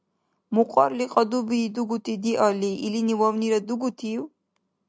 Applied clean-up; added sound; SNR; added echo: none; none; none; none.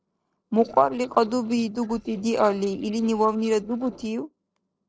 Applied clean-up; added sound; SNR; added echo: neural separator model SepFormer DNS4.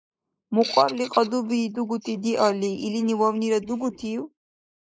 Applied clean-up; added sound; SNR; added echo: neural mask model Resemble Enhance denoiser.